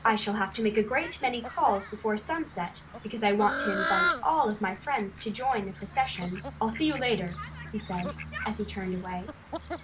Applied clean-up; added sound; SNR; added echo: none; Fowl; 7 dB; none.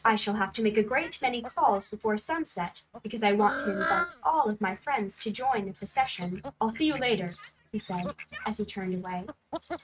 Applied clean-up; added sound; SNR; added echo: neural mask model RNNoise.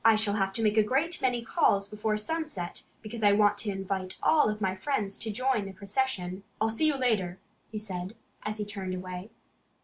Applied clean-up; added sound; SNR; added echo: none; none; none; none.